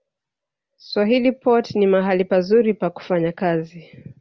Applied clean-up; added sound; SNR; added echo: none; none; none; none.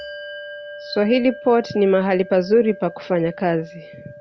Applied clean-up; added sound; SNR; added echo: none; Bell; 16 dB; none.